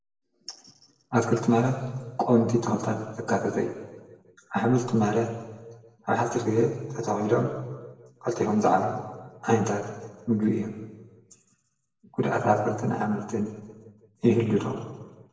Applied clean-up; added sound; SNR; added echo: none; none; none; reverberation time 1.2 s.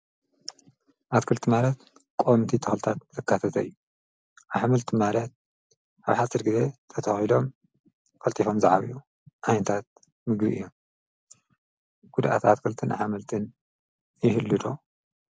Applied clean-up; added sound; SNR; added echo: none; none; none; none.